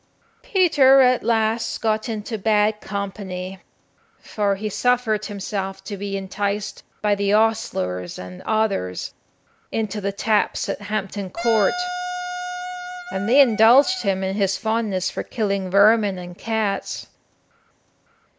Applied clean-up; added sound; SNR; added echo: none; Wind instrument, woodwind instrument; 8 dB; none.